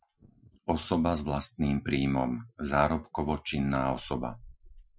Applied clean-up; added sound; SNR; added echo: classical method Wiener filter.